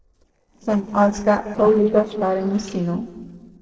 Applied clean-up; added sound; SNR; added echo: neural separator model SepFormer DNS4.